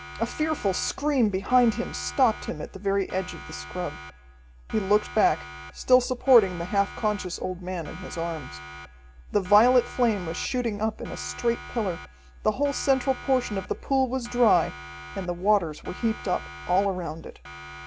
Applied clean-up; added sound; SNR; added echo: none; Siren; 16 dB; none.